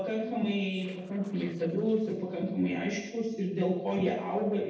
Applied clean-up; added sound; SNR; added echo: neural separator model SepFormer DNS4.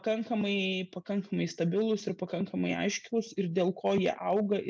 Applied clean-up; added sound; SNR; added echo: none; none; none; none.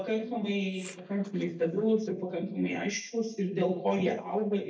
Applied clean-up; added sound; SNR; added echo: neural mask model DeepFilterNet 3.